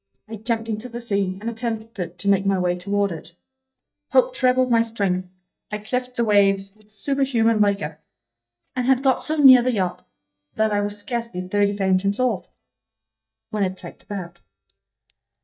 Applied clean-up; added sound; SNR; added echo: neural mask model DeepFilterNet 3.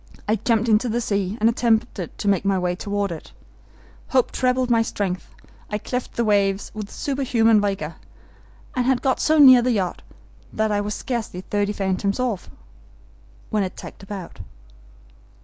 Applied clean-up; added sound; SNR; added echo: none; none; none; none.